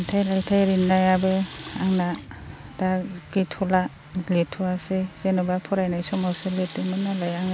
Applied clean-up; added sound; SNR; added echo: none; Water tap, faucet; 17 dB; none.